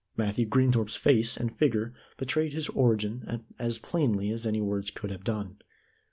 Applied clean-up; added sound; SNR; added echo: none; none; none; none.